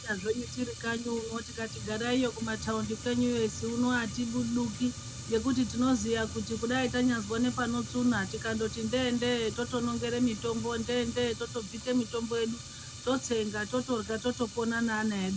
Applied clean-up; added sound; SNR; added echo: none; Fire; 10 dB; none.